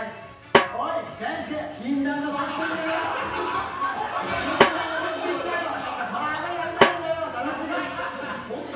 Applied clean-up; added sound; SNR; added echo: none; Snare drum; -2 dB; reverberation time 0.9 s.